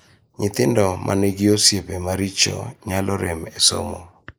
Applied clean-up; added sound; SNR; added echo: neural mask model Resemble Enhance denoiser.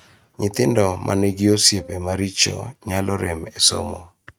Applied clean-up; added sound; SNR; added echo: neural mask model RNNoise.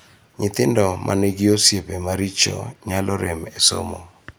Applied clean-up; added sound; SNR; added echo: none; none; none; none.